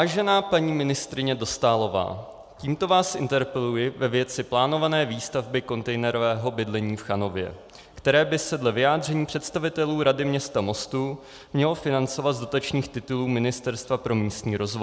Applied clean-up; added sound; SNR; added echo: none; none; none; none.